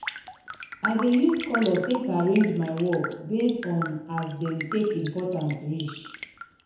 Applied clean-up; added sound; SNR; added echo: none; Raindrop; 11 dB; reverberation time 1.0 s.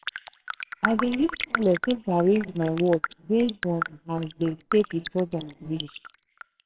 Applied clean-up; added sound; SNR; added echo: neural separator model SepFormer WHAMR!.